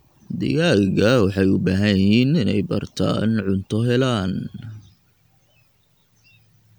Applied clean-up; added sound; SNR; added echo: none; none; none; none.